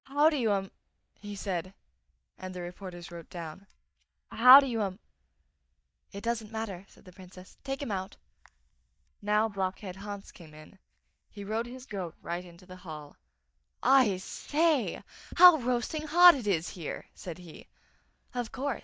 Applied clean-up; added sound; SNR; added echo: neural mask model DeepFilterNet 3.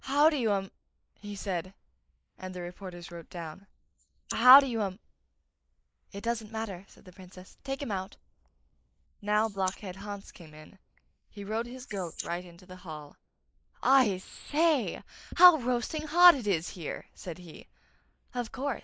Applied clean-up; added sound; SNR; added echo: neural mask model Resemble Enhance denoiser.